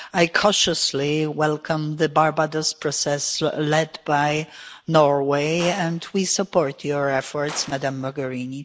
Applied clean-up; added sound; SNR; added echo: none; Gunshot, gunfire; 20 dB; none.